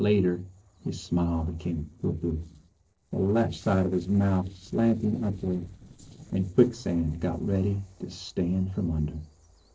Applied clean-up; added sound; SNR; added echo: neural separator model SepFormer DNS4.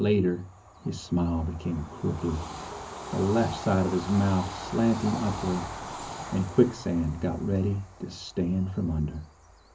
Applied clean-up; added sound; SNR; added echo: none; Train / Bird vocalization, bird call, bird song; 12 dB; reverberation time 0.3 s.